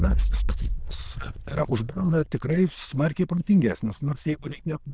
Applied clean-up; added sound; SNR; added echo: neural diffusion model UNIVERSE++.